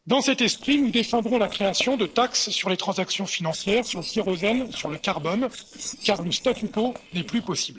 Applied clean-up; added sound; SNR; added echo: neural separator model SepFormer DNS4.